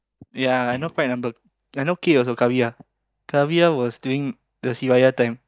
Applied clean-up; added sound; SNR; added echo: neural mask model DeepFilterNet 3.